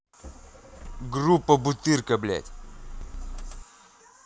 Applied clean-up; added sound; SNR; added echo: none; Motor vehicle (road); 12 dB; none.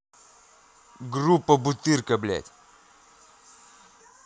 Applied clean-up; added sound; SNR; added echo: none; none; none; none.